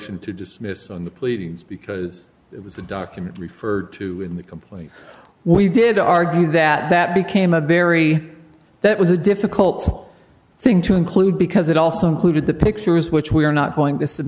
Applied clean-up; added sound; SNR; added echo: none; none; none; none.